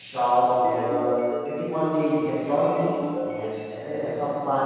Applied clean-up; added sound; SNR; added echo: none; Ringtone; 10 dB; reverberation time 2.2 s.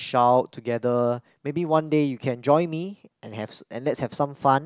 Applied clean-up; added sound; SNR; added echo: none; none; none; none.